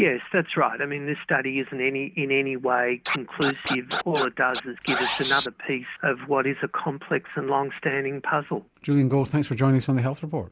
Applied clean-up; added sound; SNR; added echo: none; Scratching (performance technique); 6 dB; none.